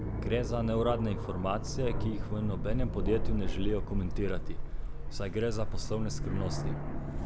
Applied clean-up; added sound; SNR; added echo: none; Aircraft; -2 dB; none.